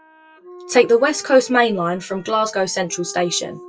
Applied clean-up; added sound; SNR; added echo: classical method WPE with log-MMSE.